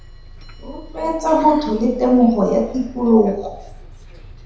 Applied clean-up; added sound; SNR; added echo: none; Bus; 17 dB; reverberation time 0.7 s.